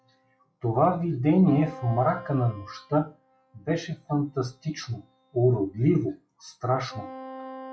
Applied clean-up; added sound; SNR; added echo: classical method log-MMSE.